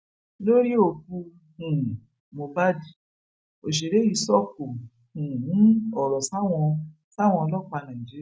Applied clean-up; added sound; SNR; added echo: none; none; none; none.